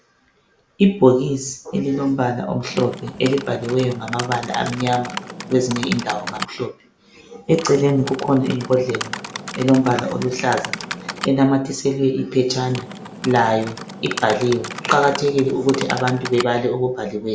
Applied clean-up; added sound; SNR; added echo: none; Typing; 11 dB; none.